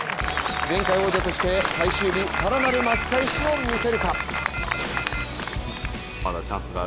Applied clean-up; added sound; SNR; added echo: none; Telephone + Gunshot, gunfire; 8 dB; none.